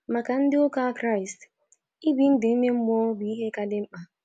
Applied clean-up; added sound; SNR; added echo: none; none; none; none.